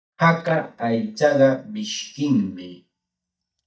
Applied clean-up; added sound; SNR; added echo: neural mask model DeepFilterNet 3.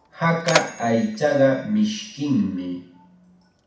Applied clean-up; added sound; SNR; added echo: none; Mechanisms; 10 dB; reverberation time 0.6 s.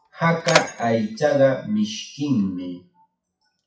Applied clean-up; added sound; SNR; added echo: classical method WPE with log-MMSE.